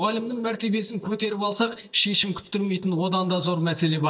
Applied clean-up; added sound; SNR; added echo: neural mask model DeepFilterNet 3.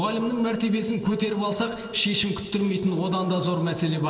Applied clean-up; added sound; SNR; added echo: neural separator model SepFormer DNS4.